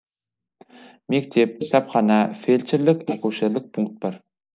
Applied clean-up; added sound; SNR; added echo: neural mask model Resemble Enhance denoiser.